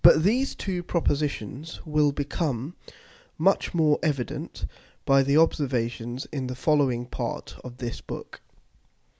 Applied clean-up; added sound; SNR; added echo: none; none; none; none.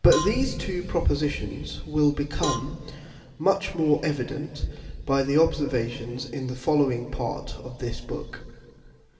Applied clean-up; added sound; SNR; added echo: none; Cowbell; 12 dB; reverberation time 2.3 s.